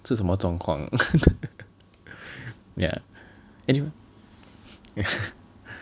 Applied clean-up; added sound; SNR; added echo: none; none; none; none.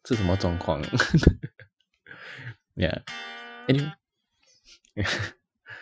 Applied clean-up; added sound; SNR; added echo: classical method Wiener filter.